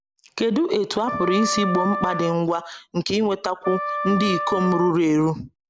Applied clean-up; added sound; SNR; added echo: none; Wind instrument, woodwind instrument; 7 dB; none.